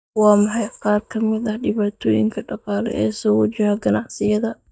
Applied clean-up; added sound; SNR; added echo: neural mask model DeepFilterNet 3.